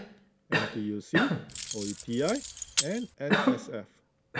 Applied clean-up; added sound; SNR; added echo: none; Cough + Keys jangling; -2 dB; none.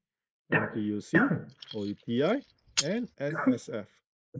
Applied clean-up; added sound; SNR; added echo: neural mask model Resemble Enhance denoiser.